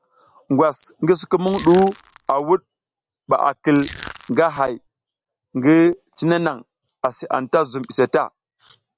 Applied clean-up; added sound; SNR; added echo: none; Crushing; 18 dB; none.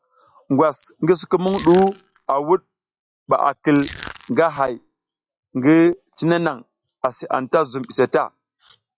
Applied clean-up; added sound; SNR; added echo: classical method log-MMSE.